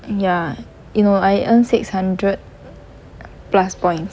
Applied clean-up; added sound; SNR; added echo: none; none; none; none.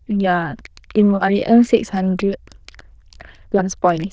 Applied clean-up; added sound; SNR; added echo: neural diffusion model UNIVERSE++.